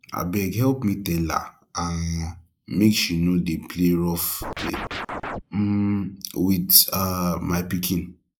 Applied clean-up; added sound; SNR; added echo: neural mask model Resemble Enhance denoiser.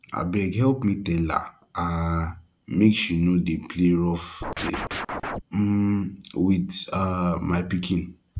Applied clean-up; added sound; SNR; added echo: none; Scratching (performance technique); 7 dB; none.